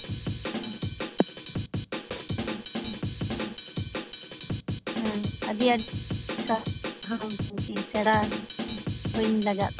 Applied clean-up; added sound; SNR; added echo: none; Drum kit; 2 dB; none.